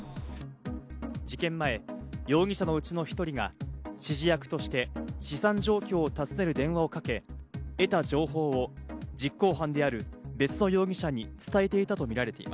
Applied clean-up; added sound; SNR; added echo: none; none; none; none.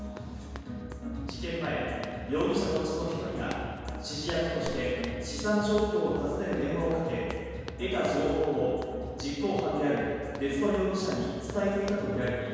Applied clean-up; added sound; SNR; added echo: none; Run; 17 dB; reverberation time 1.9 s.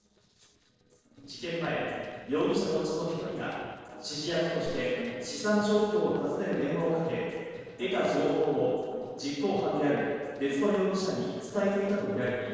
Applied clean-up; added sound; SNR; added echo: neural separator model SepFormer DNS4.